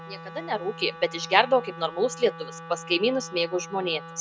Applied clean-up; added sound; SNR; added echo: none; Wind instrument, woodwind instrument; 14 dB; none.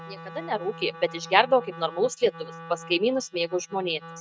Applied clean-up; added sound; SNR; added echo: neural mask model RNNoise.